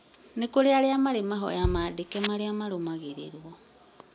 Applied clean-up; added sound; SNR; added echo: none; Bass drum; 9 dB; none.